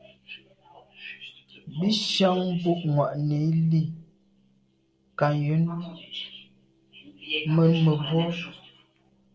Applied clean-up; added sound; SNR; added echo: neural separator model SepFormer DNS4.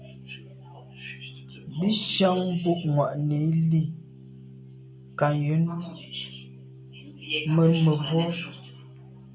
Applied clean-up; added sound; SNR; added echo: none; Organ; 18 dB; none.